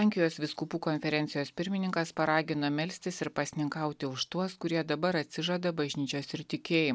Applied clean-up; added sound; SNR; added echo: none; none; none; none.